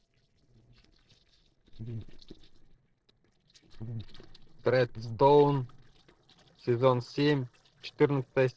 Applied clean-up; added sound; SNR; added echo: neural separator model SepFormer DNS4.